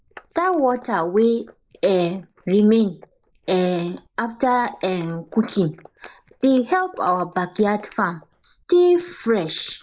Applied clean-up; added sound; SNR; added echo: neural mask model Resemble Enhance denoiser.